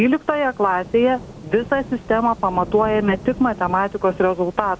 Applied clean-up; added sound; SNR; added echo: none; Rain / Thunderstorm; 16 dB; none.